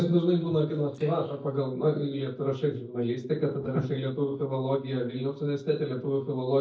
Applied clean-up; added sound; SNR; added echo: neural mask model DeepFilterNet 3.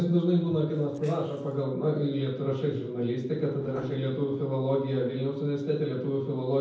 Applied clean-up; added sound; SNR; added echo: neural separator model SepFormer DNS4.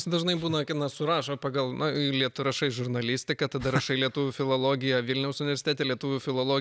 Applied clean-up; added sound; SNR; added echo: none; none; none; none.